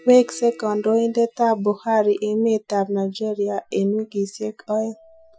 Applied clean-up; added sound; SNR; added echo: classical method Wiener filter.